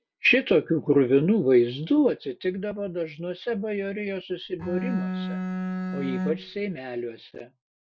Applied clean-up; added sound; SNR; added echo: none; Bowed string instrument; 5 dB; none.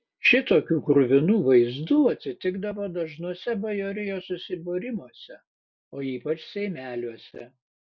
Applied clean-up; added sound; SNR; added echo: none; none; none; none.